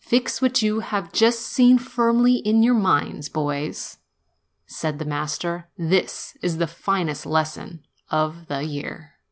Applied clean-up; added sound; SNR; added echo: none; none; none; none.